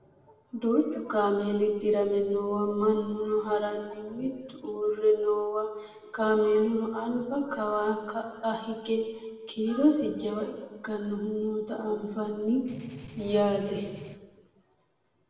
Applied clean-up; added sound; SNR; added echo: none; Strum; 15 dB; reverberation time 1.2 s.